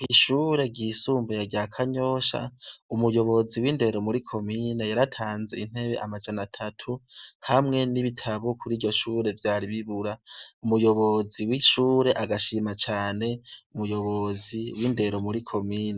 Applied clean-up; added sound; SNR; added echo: none; none; none; none.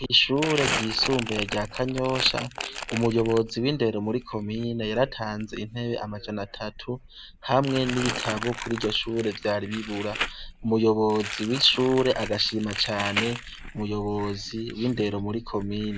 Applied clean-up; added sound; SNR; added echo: none; Crumpling, crinkling; 9 dB; none.